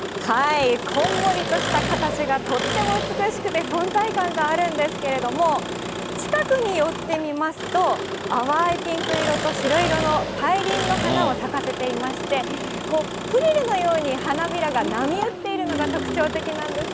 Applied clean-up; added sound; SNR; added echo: none; Engine; 4 dB; none.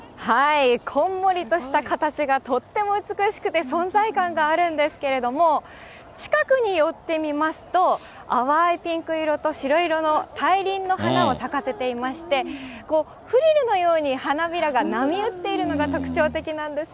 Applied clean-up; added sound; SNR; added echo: none; none; none; none.